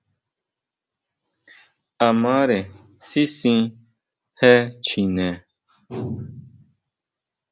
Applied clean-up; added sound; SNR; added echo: none; none; none; none.